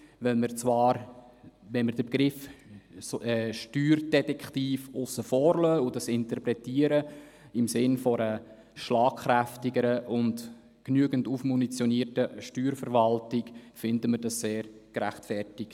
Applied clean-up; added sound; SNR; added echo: none; none; none; none.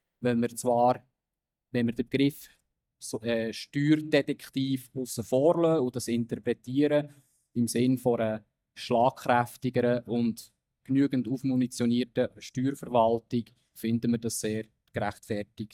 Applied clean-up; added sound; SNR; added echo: neural mask model DeepFilterNet 3.